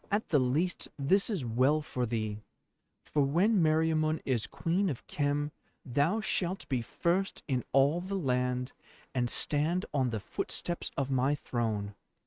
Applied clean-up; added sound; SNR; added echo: neural mask model RNNoise.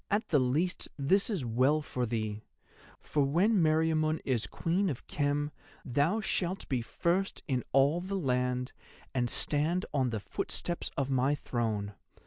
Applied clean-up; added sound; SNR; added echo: none; none; none; none.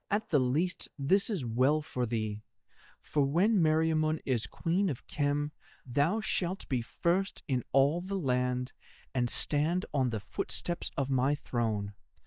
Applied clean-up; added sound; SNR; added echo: neural mask model DeepFilterNet 3.